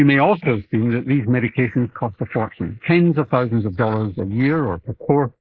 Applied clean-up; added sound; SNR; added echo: neural mask model Resemble Enhance denoiser.